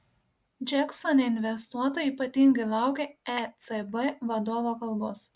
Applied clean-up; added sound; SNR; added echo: none; none; none; none.